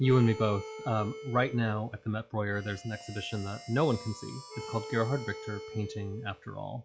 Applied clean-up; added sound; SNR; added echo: classical method log-MMSE.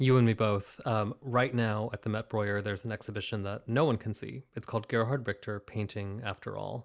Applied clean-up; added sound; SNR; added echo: none; none; none; none.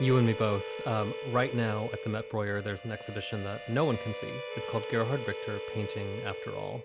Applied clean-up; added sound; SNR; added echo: none; Harmonica; 7 dB; none.